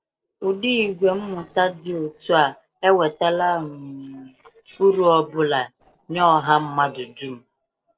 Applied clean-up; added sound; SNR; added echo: neural separator model SepFormer DNS4.